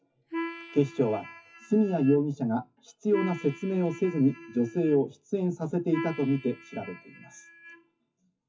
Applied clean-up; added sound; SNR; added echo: classical method WPE with log-MMSE.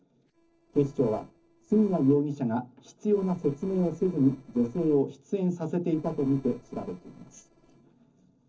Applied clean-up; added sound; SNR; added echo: neural separator model SepFormer DNS4.